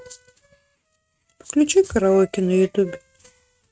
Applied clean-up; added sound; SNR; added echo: neural mask model RNNoise.